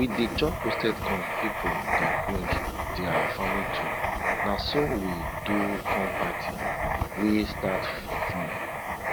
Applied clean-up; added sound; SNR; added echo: none; Writing; -2 dB; none.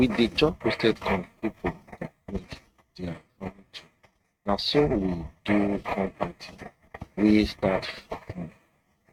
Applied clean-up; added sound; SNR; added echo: neural mask model RNNoise.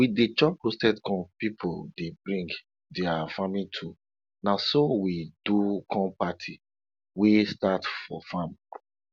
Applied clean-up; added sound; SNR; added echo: none; none; none; none.